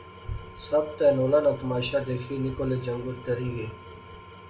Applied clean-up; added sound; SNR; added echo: none; Engine / Tools; 17 dB; reverberation time 0.4 s.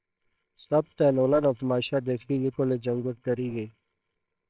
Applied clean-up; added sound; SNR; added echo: neural separator model SepFormer WHAMR!.